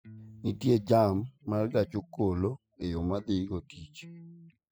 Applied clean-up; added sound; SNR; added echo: classical method spectral subtraction.